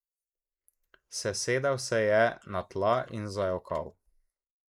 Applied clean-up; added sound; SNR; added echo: neural mask model Resemble Enhance denoiser.